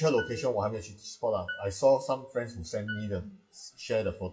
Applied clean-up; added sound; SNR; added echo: classical method WPE with log-MMSE.